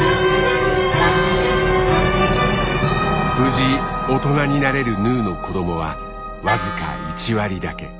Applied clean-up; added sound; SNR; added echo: none; Wind instrument, woodwind instrument; 14 dB; none.